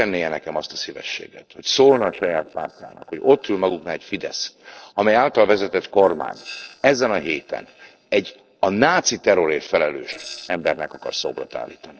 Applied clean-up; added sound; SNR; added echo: neural separator model SepFormer DNS4.